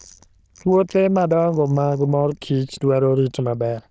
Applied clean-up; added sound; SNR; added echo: neural diffusion model UNIVERSE++.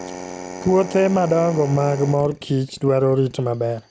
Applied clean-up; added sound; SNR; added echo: none; Drill; 15 dB; none.